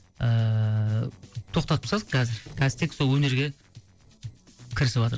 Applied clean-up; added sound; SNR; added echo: neural separator model SepFormer DNS4.